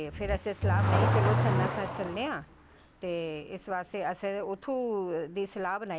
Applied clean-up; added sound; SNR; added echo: none; Accelerating, revving, vroom / Car; -2 dB; none.